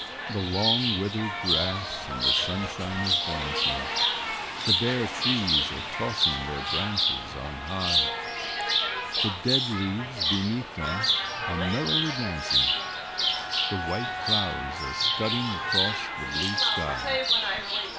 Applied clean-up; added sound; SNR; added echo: none; Chirp, tweet; -5 dB; none.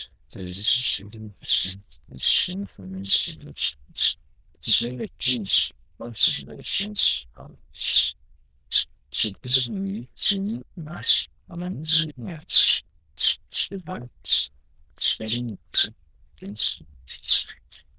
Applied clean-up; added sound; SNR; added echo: neural diffusion model UNIVERSE++.